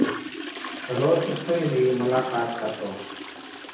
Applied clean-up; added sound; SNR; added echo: none; Toilet flush; 7 dB; reverberation time 0.9 s.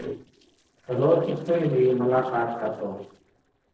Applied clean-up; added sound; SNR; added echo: neural separator model SepFormer DNS4.